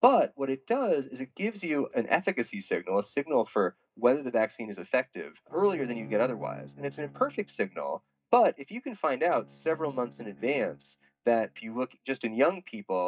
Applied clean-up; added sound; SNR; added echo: neural mask model DeepFilterNet 3.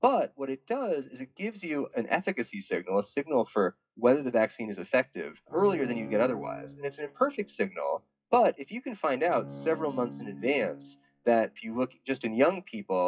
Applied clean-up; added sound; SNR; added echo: classical method WPE with log-MMSE.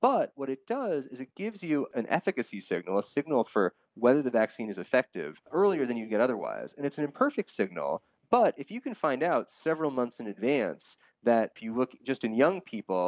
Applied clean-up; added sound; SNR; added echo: none; none; none; none.